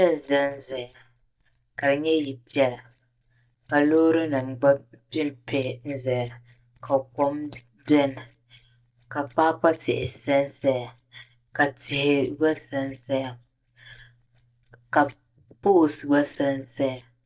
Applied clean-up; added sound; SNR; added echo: neural mask model DeepFilterNet 3.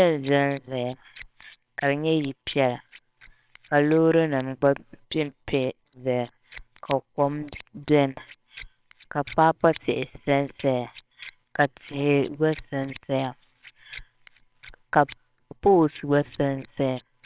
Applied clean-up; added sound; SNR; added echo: neural separator model SepFormer WHAMR!.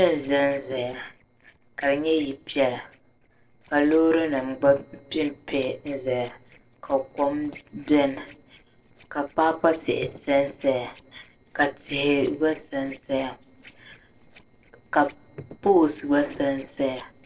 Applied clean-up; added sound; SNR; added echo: neural separator model SepFormer DNS4.